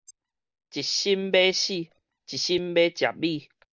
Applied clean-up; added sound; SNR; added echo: neural mask model DeepFilterNet 3.